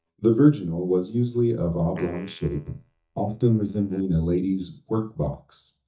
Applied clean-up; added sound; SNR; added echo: neural mask model DeepFilterNet 3.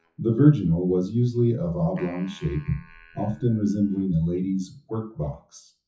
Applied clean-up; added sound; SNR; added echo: classical method WPE with log-MMSE.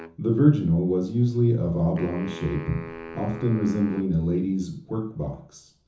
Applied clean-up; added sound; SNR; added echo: none; Wind instrument, woodwind instrument; 18 dB; reverberation time 0.7 s.